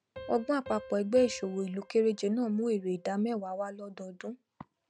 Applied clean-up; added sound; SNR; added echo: none; Piano; 20 dB; none.